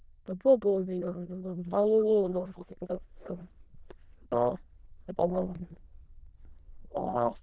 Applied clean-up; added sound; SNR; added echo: neural diffusion model UNIVERSE++.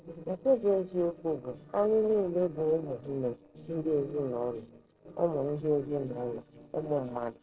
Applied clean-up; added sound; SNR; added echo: neural separator model SepFormer DNS4.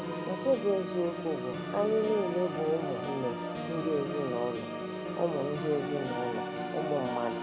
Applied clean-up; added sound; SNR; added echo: none; Organ; 3 dB; none.